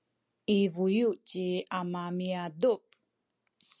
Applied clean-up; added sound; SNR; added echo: none; none; none; none.